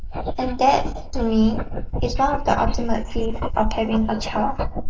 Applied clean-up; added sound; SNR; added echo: neural mask model Resemble Enhance denoiser.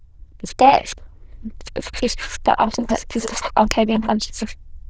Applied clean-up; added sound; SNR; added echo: neural diffusion model UNIVERSE++.